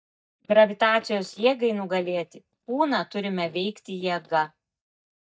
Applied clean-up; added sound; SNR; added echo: neural mask model DeepFilterNet 3.